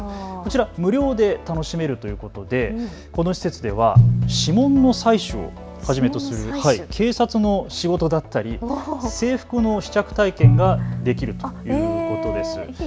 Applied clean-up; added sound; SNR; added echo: none; Drum; 4 dB; none.